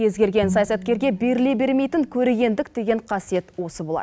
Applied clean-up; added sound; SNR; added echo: none; Bowed string instrument; 12 dB; none.